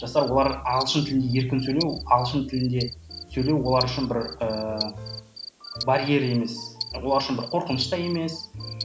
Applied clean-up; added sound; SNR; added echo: none; Cricket + Tick-tock; 13 dB; none.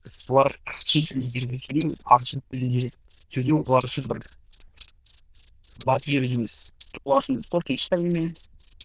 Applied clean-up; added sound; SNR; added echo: neural diffusion model UNIVERSE++.